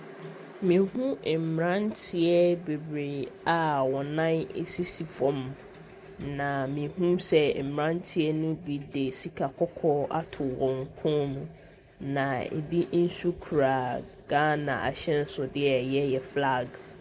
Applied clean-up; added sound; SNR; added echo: none; none; none; none.